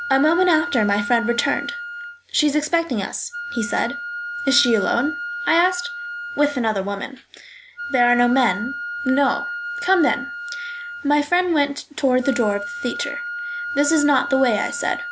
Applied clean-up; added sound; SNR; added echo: none; Wind instrument, woodwind instrument; 9 dB; none.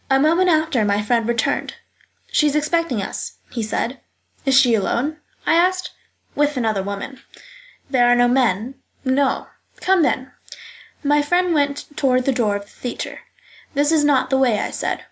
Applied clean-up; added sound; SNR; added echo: none; none; none; none.